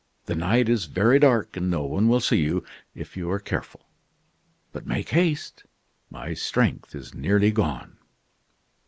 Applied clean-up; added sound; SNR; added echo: none; none; none; none.